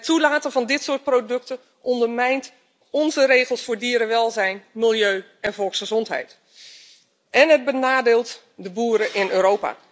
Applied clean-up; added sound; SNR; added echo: none; none; none; none.